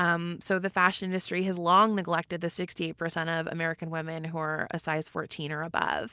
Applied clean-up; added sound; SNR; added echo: none; none; none; none.